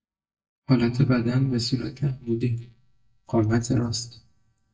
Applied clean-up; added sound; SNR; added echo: neural mask model DeepFilterNet 3.